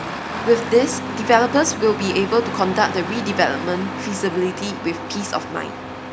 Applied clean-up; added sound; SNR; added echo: none; Engine starting; 7 dB; none.